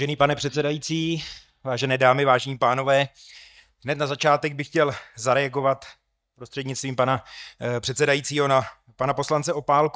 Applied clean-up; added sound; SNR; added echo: neural mask model DeepFilterNet 3.